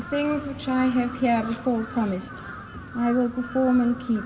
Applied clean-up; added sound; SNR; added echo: none; Crow; 15 dB; none.